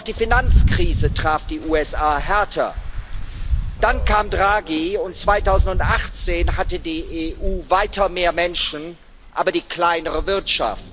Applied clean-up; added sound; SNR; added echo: none; Rain; 1 dB; none.